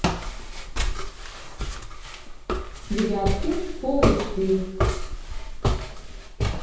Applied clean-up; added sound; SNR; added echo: none; Walk, footsteps; -3 dB; reverberation time 0.9 s.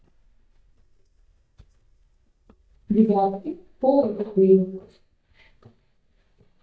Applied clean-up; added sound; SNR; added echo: neural mask model DeepFilterNet 3.